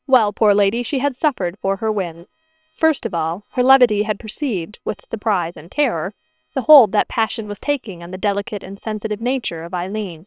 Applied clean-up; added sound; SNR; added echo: neural separator model SepFormer WHAM!.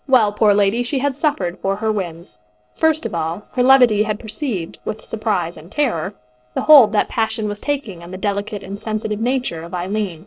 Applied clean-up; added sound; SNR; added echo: neural separator model SepFormer DNS4.